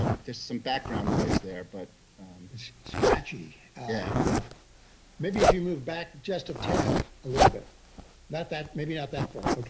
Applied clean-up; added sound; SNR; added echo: none; Zipper (clothing); -5 dB; none.